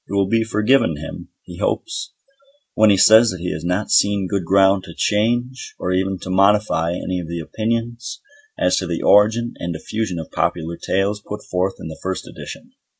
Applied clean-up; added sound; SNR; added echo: none; none; none; none.